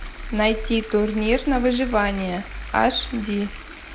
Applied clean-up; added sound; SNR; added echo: none; Bathtub (filling or washing); 17 dB; none.